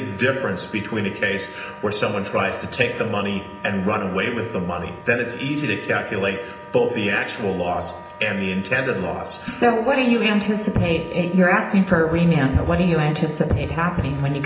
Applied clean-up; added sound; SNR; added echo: none; Wind instrument, woodwind instrument; 19 dB; reverberation time 0.8 s.